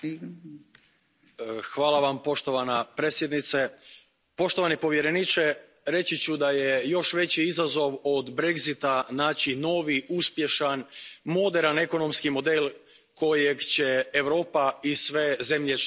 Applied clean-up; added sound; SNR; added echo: none; none; none; none.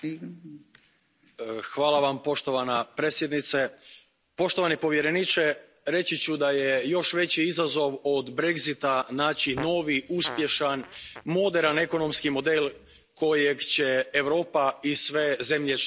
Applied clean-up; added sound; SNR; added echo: none; Fart; 17 dB; none.